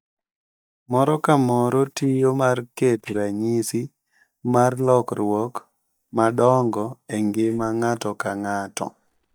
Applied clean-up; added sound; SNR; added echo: neural mask model DeepFilterNet 3.